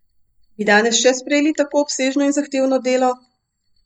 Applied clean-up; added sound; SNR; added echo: neural mask model DeepFilterNet 3.